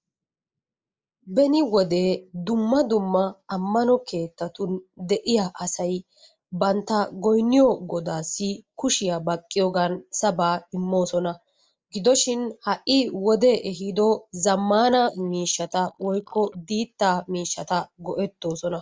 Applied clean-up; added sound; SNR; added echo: neural mask model Resemble Enhance denoiser.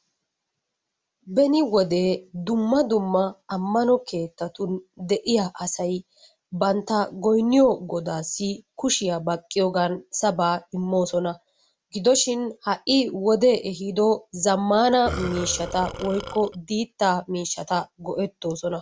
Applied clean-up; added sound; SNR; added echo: none; Burping, eructation; 10 dB; none.